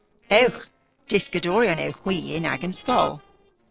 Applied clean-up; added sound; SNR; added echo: neural separator model SepFormer DNS4.